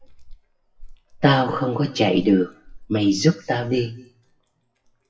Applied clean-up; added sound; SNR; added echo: classical method WPE with log-MMSE.